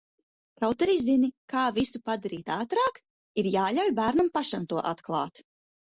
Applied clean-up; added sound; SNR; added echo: none; none; none; none.